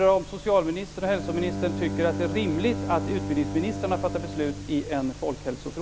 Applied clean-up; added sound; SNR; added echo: none; Bowed string instrument; 7 dB; none.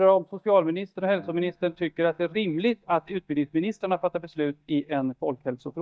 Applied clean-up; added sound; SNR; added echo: neural mask model DeepFilterNet 3.